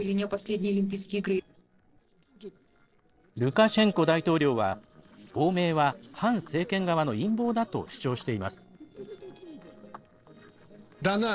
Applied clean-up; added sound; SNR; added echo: neural separator model SepFormer DNS4.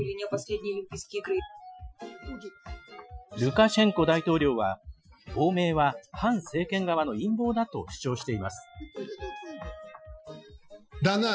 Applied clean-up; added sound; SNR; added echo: classical method Wiener filter.